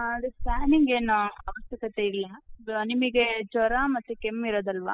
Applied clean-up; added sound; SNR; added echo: classical method spectral subtraction.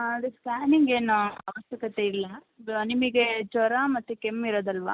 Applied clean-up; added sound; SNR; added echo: none; none; none; none.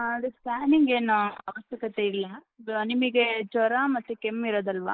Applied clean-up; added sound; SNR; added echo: neural mask model Resemble Enhance denoiser.